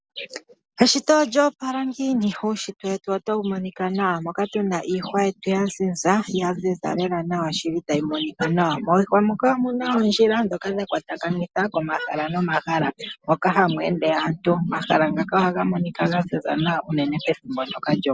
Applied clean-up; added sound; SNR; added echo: none; none; none; none.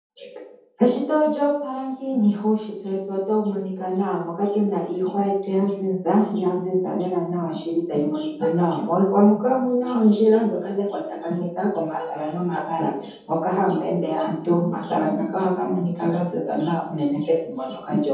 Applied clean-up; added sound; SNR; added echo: none; none; none; reverberation time 0.7 s.